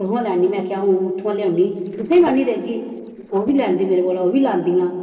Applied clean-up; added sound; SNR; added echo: neural separator model SepFormer DNS4.